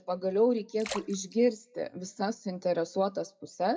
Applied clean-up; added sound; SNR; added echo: classical method WPE with log-MMSE.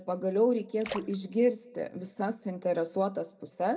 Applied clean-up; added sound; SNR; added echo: none; Splash, splatter; 16 dB; reverberation time 0.2 s.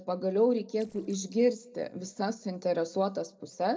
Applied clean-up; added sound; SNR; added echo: neural separator model SepFormer DNS4.